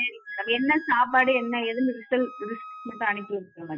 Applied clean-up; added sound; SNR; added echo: classical method Wiener filter.